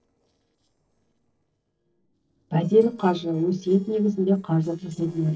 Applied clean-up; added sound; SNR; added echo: neural separator model SepFormer DNS4.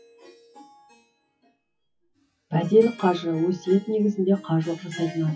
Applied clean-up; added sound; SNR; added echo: classical method WPE with log-MMSE.